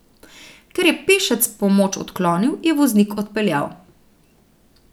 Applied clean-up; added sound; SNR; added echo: none; none; none; none.